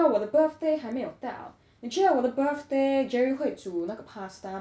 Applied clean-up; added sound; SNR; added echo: none; none; none; none.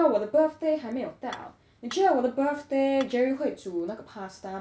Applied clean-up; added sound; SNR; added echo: none; Dishes, pots, and pans / Chink, clink; 19 dB; none.